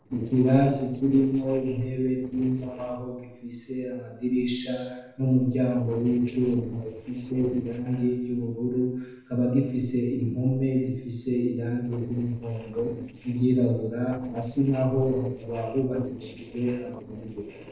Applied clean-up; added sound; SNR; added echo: neural separator model SepFormer DNS4.